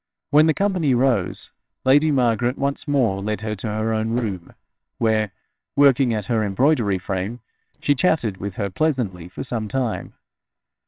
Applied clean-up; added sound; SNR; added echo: neural separator model SepFormer WHAMR!.